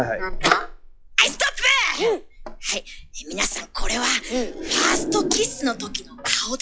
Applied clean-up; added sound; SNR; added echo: classical method log-MMSE.